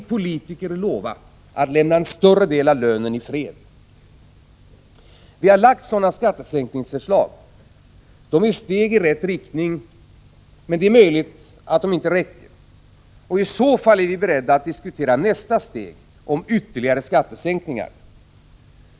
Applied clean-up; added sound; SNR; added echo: none; none; none; none.